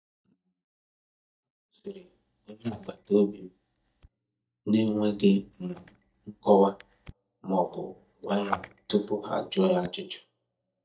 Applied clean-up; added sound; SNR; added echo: neural mask model DeepFilterNet 3.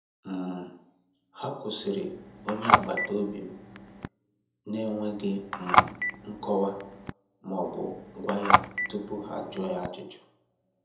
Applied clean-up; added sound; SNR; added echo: none; Telephone; -5 dB; reverberation time 0.7 s.